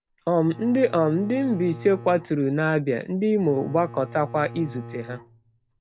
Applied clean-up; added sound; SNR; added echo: none; Bowed string instrument; 17 dB; none.